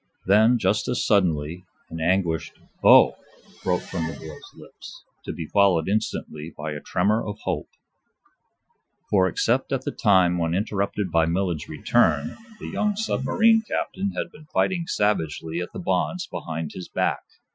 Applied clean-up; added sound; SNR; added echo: classical method Wiener filter.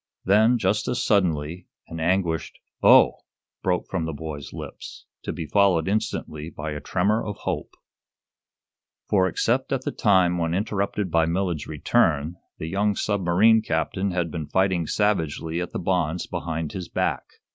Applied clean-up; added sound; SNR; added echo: none; none; none; none.